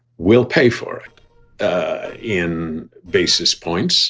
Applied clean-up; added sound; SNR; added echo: neural separator model SepFormer DNS4.